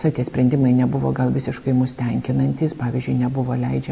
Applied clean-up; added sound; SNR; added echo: none; none; none; none.